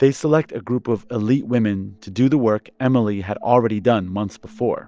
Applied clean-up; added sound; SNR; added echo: none; none; none; none.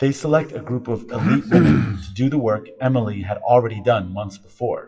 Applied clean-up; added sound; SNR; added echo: classical method WPE with log-MMSE.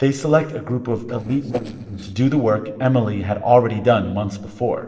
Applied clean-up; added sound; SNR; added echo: neural separator model SepFormer DNS4.